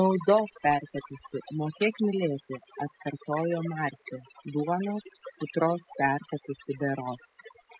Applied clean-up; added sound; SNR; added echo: classical method spectral subtraction.